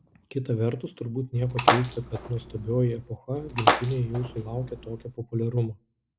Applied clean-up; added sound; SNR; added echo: none; Splash, splatter; 0 dB; none.